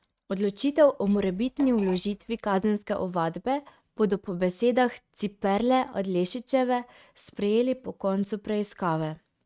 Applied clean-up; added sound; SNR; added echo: neural mask model RNNoise.